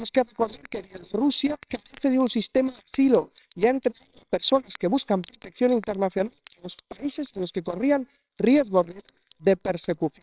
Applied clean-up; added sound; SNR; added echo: neural separator model SepFormer WHAMR!.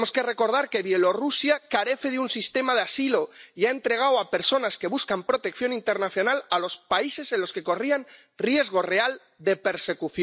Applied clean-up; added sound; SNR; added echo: none; none; none; none.